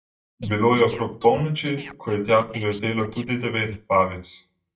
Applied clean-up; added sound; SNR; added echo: neural mask model DeepFilterNet 3.